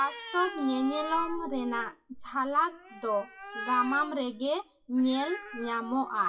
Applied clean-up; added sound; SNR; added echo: classical method WPE with log-MMSE.